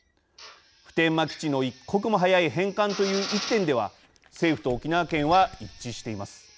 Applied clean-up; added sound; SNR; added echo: none; Drill + Crumpling, crinkling; 15 dB; none.